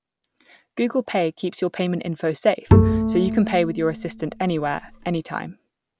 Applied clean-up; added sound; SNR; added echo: none; Bowed string instrument; -3 dB; none.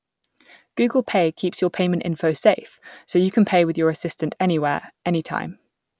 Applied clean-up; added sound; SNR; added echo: none; none; none; none.